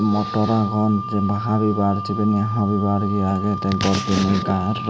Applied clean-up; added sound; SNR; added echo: none; Wind instrument, woodwind instrument; 10 dB; none.